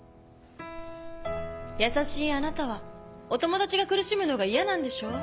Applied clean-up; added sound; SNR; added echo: none; Bell; 7 dB; none.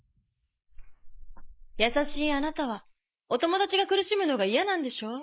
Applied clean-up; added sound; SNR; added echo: neural mask model Resemble Enhance denoiser.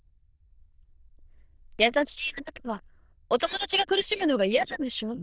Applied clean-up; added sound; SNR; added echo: neural diffusion model UNIVERSE++.